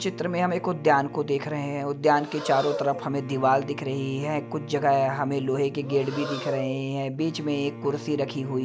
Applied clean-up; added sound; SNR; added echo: none; Bowed string instrument + Breathing; 12 dB; none.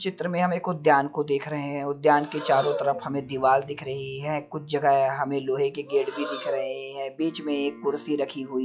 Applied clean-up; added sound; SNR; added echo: classical method log-MMSE.